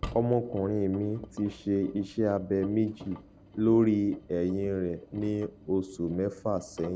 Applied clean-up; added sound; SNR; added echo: none; Engine; 18 dB; none.